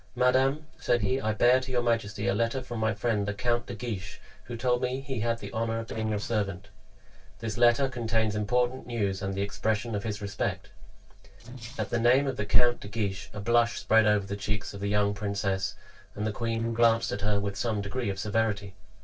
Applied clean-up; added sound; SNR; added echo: neural separator model SepFormer DNS4.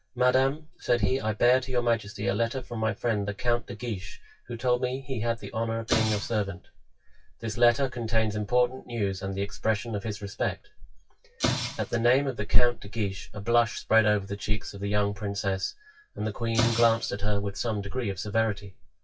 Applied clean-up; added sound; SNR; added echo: classical method WPE with log-MMSE.